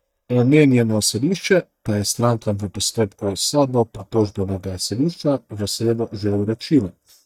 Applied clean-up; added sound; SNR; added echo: neural mask model DeepFilterNet 3.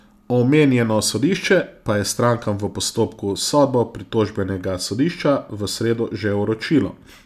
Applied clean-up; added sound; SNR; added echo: none; none; none; none.